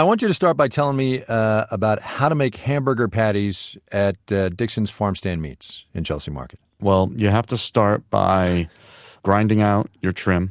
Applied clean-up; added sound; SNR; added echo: none; none; none; none.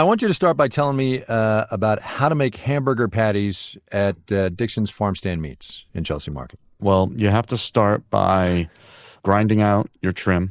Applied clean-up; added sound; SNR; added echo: neural mask model Resemble Enhance denoiser.